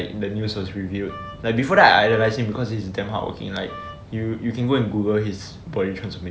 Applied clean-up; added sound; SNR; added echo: none; Wind instrument, woodwind instrument; 18 dB; none.